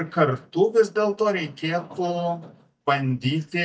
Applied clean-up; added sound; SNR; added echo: neural mask model DeepFilterNet 3.